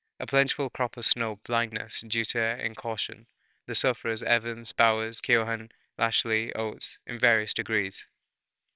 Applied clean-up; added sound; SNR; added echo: neural separator model SepFormer WHAMR!.